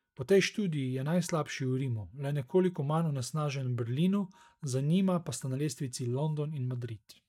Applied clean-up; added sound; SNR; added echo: neural mask model DeepFilterNet 3.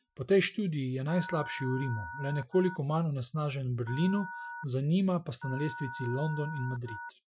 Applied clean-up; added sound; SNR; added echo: classical method Wiener filter.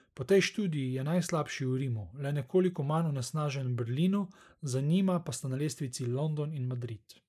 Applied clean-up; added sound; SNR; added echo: neural mask model Resemble Enhance denoiser.